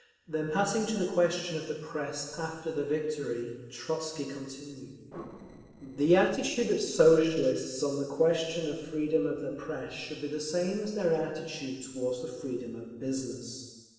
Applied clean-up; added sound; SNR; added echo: neural separator model SepFormer DNS4.